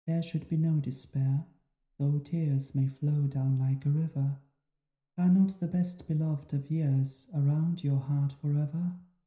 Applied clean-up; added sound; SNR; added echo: none; none; none; reverberation time 0.5 s.